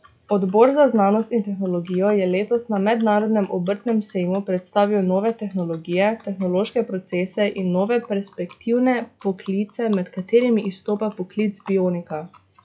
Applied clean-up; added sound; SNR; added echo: classical method log-MMSE.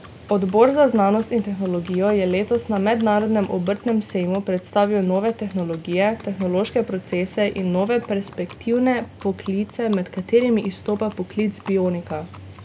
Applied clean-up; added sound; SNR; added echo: none; Livestock, farm animals, working animals; 20 dB; none.